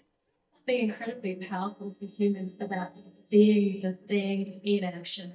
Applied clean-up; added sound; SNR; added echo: neural mask model DeepFilterNet 3.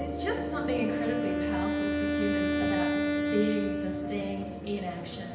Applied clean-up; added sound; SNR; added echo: none; Wind instrument, woodwind instrument; -2 dB; reverberation time 0.8 s.